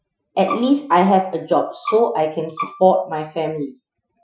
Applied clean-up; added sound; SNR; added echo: classical method Wiener filter.